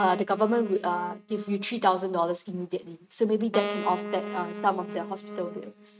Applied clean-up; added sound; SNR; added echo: neural mask model RNNoise.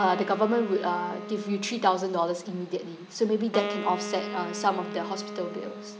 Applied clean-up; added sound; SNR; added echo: none; Wind instrument, woodwind instrument; 9 dB; none.